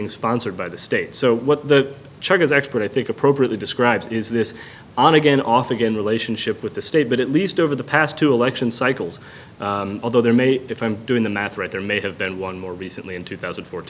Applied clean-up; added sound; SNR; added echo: none; none; none; none.